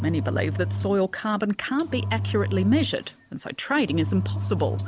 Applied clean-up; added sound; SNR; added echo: none; Engine; 4 dB; none.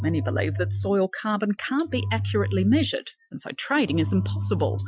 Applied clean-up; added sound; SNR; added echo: classical method Wiener filter.